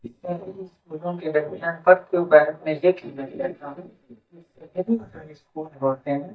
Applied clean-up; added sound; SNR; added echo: neural mask model DeepFilterNet 3.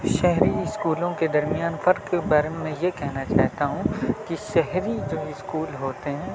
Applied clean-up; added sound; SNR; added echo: none; none; none; none.